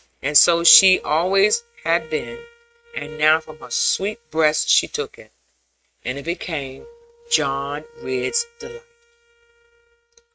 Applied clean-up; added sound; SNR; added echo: neural mask model RNNoise.